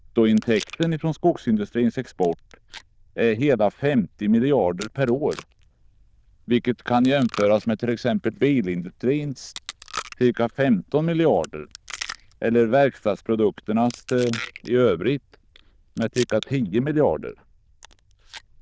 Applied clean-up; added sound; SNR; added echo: neural diffusion model UNIVERSE++.